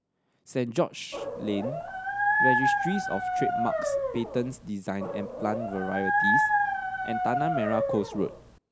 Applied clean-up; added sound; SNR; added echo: none; Dog; -4 dB; none.